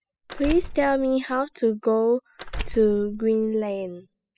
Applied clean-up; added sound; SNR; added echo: classical method spectral subtraction.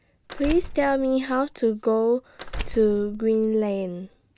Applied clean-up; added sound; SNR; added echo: none; Door; 12 dB; none.